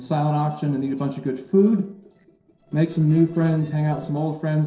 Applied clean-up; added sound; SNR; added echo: neural separator model SepFormer DNS4.